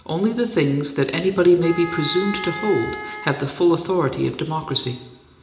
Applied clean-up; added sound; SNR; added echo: none; Wind instrument, woodwind instrument; 11 dB; reverberation time 0.8 s.